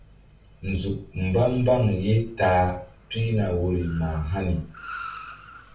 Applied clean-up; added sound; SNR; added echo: none; Car; 20 dB; reverberation time 0.3 s.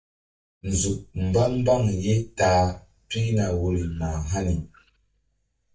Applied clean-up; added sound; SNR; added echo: neural mask model DeepFilterNet 3.